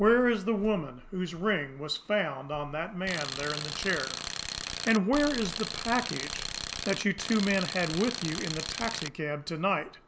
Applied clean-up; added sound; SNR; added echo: none; Tools; 6 dB; none.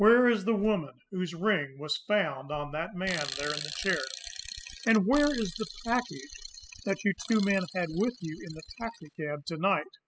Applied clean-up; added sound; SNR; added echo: classical method spectral subtraction.